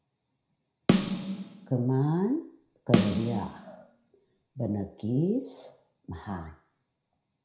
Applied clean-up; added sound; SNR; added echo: none; Snare drum; -2 dB; reverberation time 0.5 s.